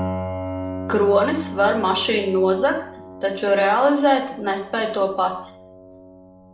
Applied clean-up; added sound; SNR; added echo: none; Piano; 11 dB; reverberation time 0.5 s.